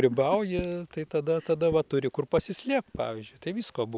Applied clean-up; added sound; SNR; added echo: none; none; none; none.